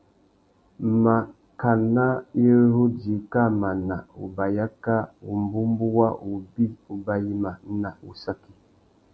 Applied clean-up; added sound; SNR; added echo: none; none; none; none.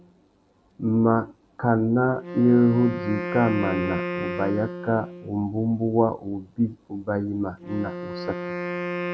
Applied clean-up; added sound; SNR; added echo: none; Wind instrument, woodwind instrument; 9 dB; none.